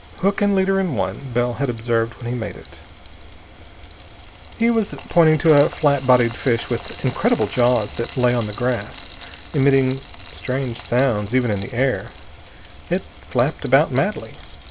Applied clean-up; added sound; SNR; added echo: none; Frying (food); 14 dB; none.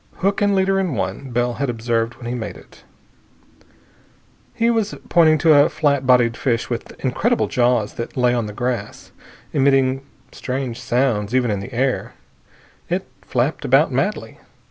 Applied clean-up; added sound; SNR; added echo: none; none; none; none.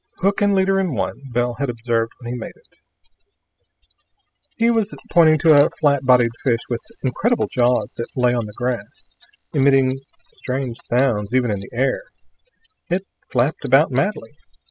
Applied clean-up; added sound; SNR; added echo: classical method spectral subtraction.